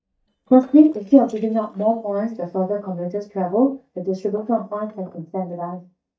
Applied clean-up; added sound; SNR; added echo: neural mask model DeepFilterNet 3.